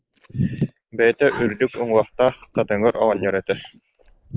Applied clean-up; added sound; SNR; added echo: neural mask model Resemble Enhance denoiser.